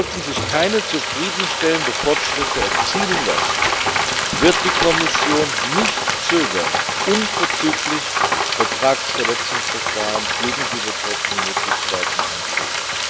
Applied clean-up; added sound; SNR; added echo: none; Frying (food); -3 dB; none.